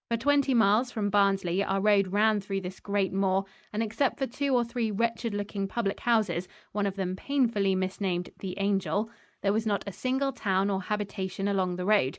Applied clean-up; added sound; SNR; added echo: neural mask model Resemble Enhance denoiser.